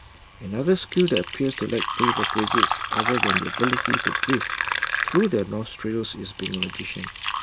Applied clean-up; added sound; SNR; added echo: none; Fill (with liquid); 0 dB; none.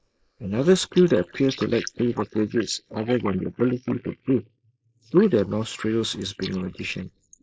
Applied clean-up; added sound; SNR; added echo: neural mask model Resemble Enhance denoiser.